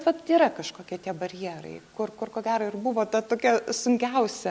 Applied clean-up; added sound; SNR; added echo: none; none; none; none.